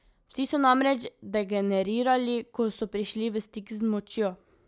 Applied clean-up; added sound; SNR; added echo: none; none; none; none.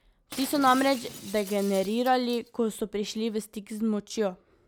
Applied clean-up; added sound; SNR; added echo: none; Shatter; 17 dB; none.